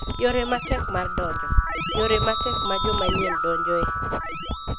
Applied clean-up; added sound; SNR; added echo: none; Keyboard (musical) + Writing; -3 dB; none.